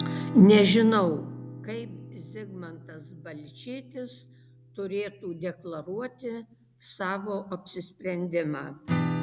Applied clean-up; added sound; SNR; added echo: none; Acoustic guitar / Strum; 10 dB; none.